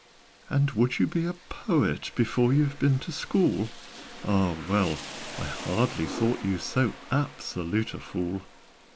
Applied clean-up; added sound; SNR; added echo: none; Rain; 16 dB; none.